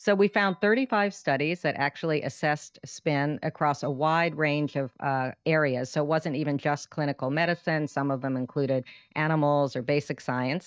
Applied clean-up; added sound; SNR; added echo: neural mask model DeepFilterNet 3.